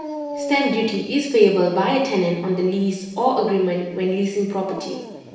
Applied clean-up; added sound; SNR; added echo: none; Dog; 15 dB; reverberation time 0.9 s.